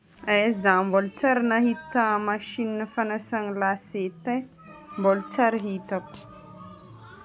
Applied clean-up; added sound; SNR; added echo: none; none; none; none.